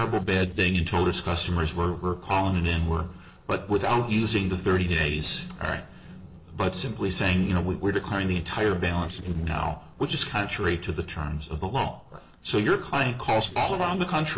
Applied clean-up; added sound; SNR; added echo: neural separator model SepFormer DNS4.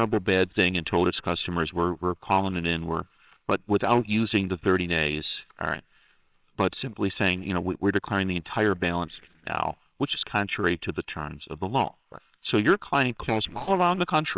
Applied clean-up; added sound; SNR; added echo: neural separator model SepFormer WHAMR!.